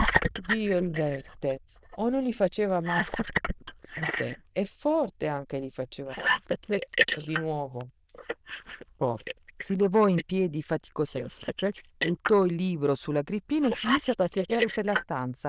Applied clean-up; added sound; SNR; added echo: neural diffusion model UNIVERSE++.